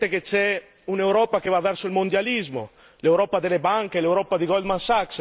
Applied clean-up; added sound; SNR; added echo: none; none; none; none.